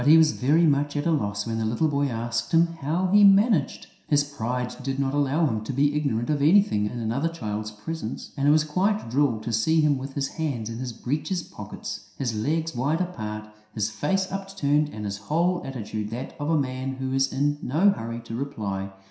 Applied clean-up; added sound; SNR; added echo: none; none; none; reverberation time 0.7 s.